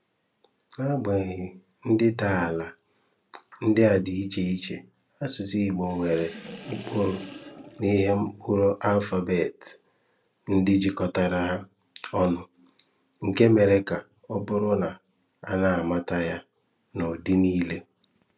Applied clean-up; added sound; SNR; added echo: none; Sink (filling or washing) / Water; 18 dB; none.